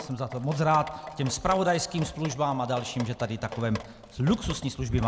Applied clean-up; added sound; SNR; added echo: none; Drip; 15 dB; none.